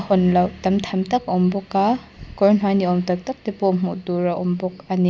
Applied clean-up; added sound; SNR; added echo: none; none; none; none.